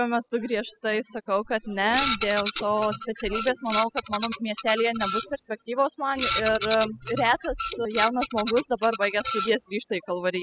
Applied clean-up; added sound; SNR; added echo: classical method spectral subtraction.